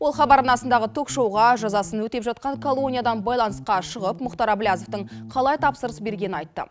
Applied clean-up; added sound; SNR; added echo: none; Bass guitar; 16 dB; none.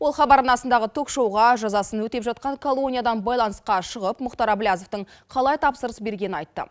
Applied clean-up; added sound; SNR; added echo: none; none; none; none.